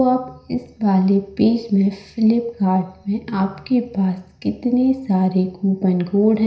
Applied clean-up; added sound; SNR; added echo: none; none; none; reverberation time 0.5 s.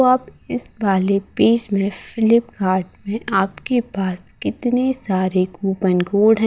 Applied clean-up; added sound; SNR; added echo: none; none; none; none.